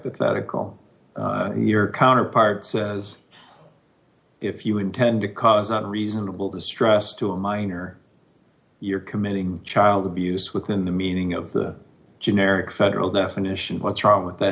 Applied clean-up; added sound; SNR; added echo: none; none; none; none.